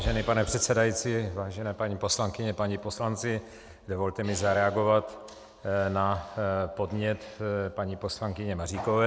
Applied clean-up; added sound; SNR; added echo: none; none; none; none.